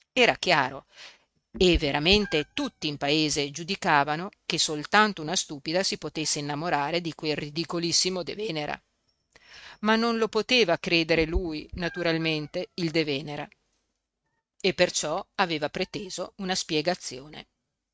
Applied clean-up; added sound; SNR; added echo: neural mask model RNNoise.